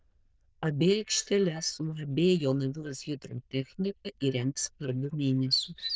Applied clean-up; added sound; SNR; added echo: neural diffusion model UNIVERSE++.